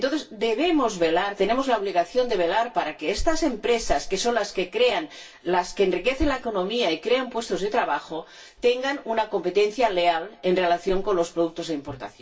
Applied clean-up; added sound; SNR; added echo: none; none; none; reverberation time 0.2 s.